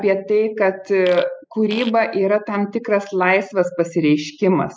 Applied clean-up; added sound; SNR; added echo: classical method spectral subtraction.